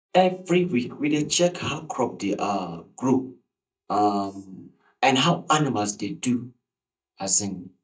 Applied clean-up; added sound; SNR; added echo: neural mask model DeepFilterNet 3.